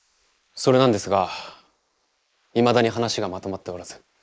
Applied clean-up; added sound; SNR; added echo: neural mask model Resemble Enhance denoiser.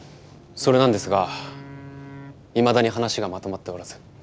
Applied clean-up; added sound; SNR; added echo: none; Wind instrument, woodwind instrument; 17 dB; none.